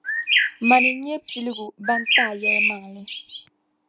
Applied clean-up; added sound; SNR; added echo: none; Bird; -4 dB; none.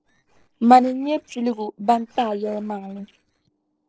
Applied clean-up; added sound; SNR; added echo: neural separator model SepFormer DNS4.